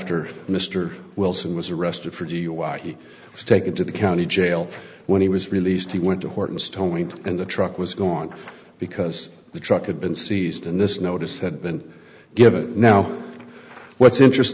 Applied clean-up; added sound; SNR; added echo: none; none; none; none.